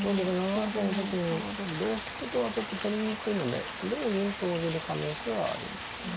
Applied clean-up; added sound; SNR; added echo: none; Rain; 8 dB; none.